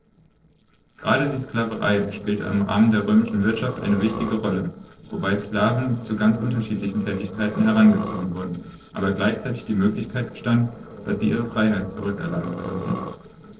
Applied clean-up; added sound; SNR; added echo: neural separator model SepFormer DNS4.